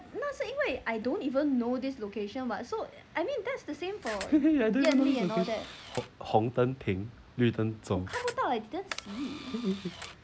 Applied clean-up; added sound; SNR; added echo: none; Camera; 14 dB; none.